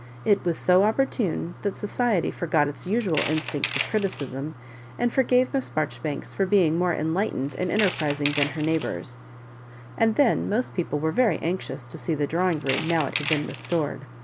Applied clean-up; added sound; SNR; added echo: none; Tools; 8 dB; none.